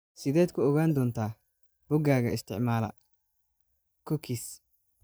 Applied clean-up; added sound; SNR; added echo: neural mask model DeepFilterNet 3.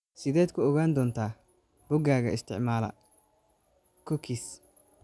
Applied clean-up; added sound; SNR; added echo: none; none; none; none.